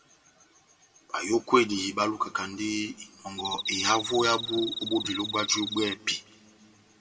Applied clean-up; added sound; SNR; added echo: none; Cricket; 5 dB; reverberation time 1.4 s.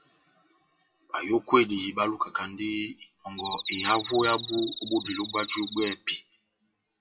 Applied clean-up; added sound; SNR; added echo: classical method WPE with log-MMSE.